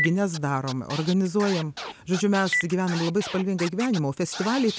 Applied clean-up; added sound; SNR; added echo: none; Telephone + Scratching (performance technique); 9 dB; none.